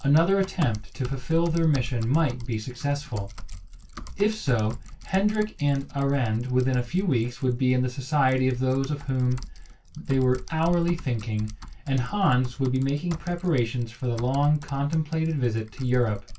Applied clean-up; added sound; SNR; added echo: none; Typing; 13 dB; reverberation time 0.2 s.